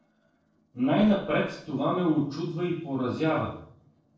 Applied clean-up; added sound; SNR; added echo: neural separator model SepFormer DNS4.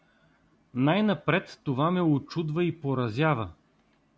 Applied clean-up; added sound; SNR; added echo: none; none; none; none.